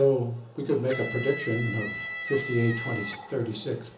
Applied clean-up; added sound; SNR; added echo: none; Electric guitar; 8 dB; reverberation time 0.8 s.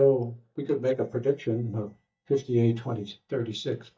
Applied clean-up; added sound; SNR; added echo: neural mask model DeepFilterNet 3.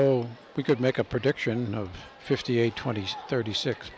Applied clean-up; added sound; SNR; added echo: none; none; none; none.